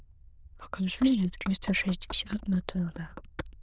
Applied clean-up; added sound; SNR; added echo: neural diffusion model UNIVERSE++.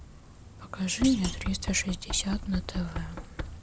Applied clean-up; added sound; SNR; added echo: none; Knock + Thump, thud; 6 dB; none.